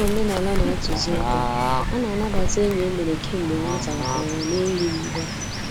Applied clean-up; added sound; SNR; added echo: none; Bird / Fowl; -1 dB; none.